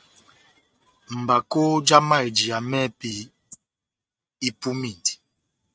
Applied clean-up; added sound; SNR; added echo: neural mask model RNNoise.